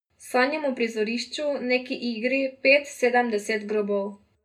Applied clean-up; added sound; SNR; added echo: none; none; none; reverberation time 0.2 s.